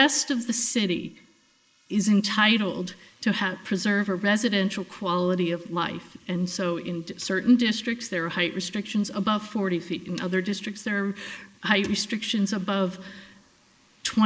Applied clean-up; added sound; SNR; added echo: neural mask model Resemble Enhance denoiser.